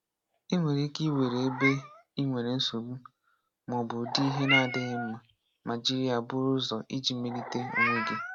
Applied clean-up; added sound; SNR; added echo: none; Meow; 5 dB; none.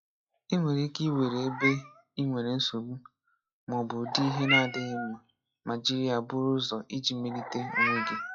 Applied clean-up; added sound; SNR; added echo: classical method log-MMSE.